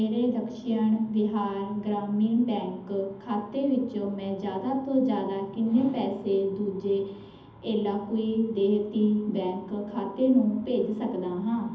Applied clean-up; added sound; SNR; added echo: none; none; none; reverberation time 0.8 s.